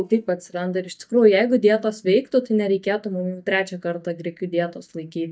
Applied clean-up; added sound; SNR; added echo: neural mask model DeepFilterNet 3.